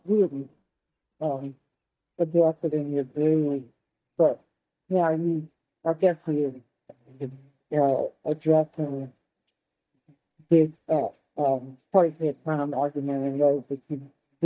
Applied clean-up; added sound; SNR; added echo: neural mask model DeepFilterNet 3.